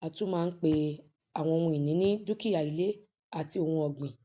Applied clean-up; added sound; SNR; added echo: none; none; none; none.